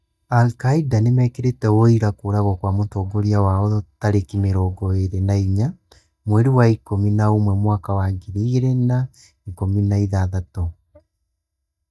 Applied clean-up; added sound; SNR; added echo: neural mask model DeepFilterNet 3.